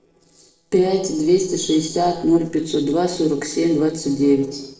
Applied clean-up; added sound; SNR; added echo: neural separator model SepFormer DNS4.